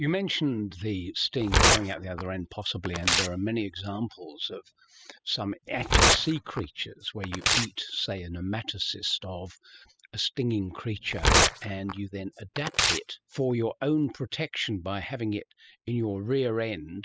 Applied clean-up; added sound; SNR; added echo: classical method spectral subtraction.